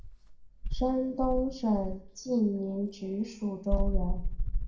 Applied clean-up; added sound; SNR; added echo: none; Insect; 1 dB; reverberation time 0.5 s.